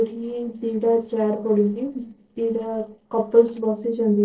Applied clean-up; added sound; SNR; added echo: neural separator model SepFormer DNS4.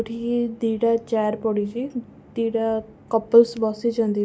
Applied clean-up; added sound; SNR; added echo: none; none; none; none.